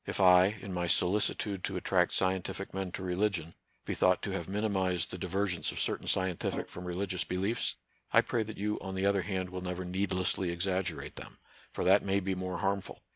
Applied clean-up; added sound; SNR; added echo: neural mask model Resemble Enhance denoiser.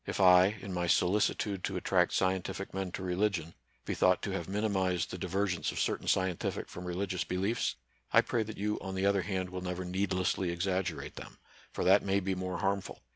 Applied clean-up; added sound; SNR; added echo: none; none; none; none.